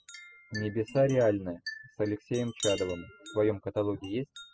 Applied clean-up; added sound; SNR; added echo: classical method spectral subtraction.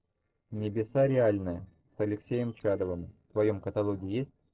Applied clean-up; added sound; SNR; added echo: neural separator model SepFormer DNS4.